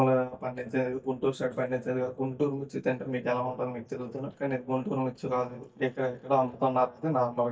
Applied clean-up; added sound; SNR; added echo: neural mask model DeepFilterNet 3.